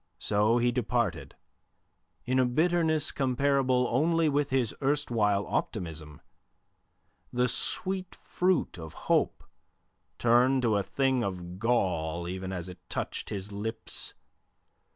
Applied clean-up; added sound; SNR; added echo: none; none; none; none.